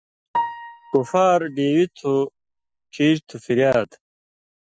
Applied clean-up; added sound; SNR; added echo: classical method Wiener filter.